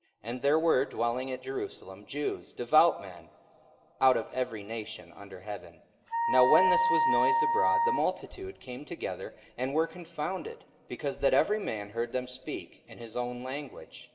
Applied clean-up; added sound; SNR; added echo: none; Wind instrument, woodwind instrument; -2 dB; reverberation time 2.6 s.